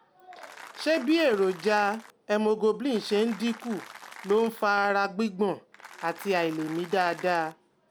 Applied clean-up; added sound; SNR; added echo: none; Applause; 18 dB; none.